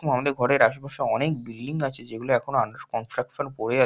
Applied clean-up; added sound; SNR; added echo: none; none; none; none.